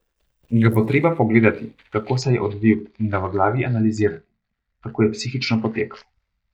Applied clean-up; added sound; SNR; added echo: neural mask model DeepFilterNet 3.